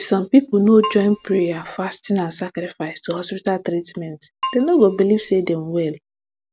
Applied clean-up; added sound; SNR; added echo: none; Keyboard (musical); 12 dB; none.